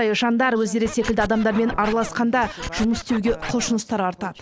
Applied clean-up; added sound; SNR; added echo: none; Scratching (performance technique); 12 dB; none.